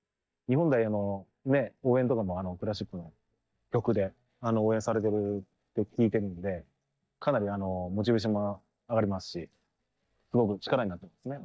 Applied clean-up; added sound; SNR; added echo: neural mask model DeepFilterNet 3.